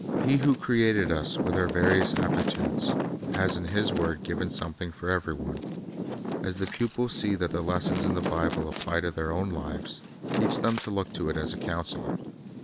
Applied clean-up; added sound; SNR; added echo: none; Wind; 2 dB; none.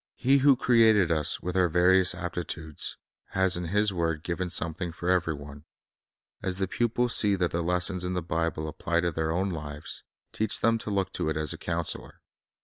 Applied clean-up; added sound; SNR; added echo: none; none; none; none.